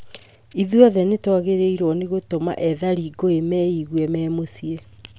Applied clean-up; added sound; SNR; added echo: none; none; none; none.